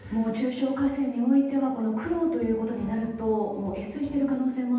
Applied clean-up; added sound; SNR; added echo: none; none; none; reverberation time 0.9 s.